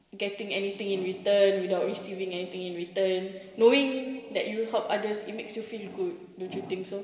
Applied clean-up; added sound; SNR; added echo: none; none; none; reverberation time 1.9 s.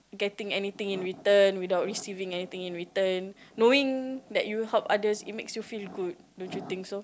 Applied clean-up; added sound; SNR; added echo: none; none; none; none.